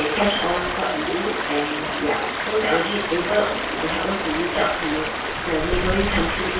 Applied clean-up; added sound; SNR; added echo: none; Stream; 1 dB; reverberation time 0.6 s.